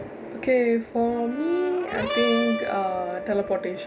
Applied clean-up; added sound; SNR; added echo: none; Brass instrument; 7 dB; none.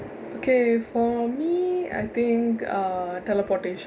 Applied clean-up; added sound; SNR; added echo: none; none; none; none.